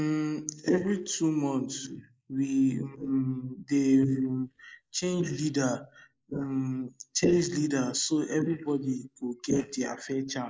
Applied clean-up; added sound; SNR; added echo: neural mask model Resemble Enhance denoiser.